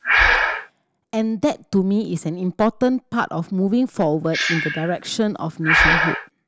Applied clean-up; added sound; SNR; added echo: none; Breathing; 1 dB; none.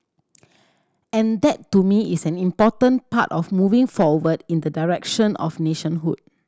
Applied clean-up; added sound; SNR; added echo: none; none; none; none.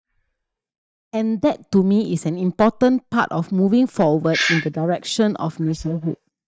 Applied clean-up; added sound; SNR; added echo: neural mask model DeepFilterNet 3.